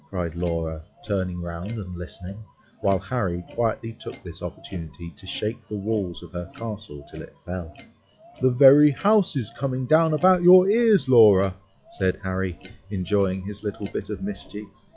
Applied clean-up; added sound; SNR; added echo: classical method log-MMSE.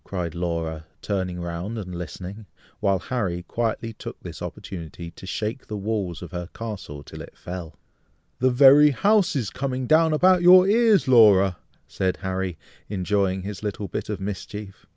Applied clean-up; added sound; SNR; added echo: none; none; none; none.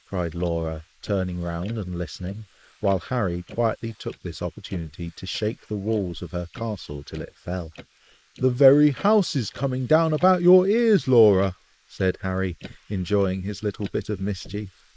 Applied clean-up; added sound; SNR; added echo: neural mask model Resemble Enhance denoiser.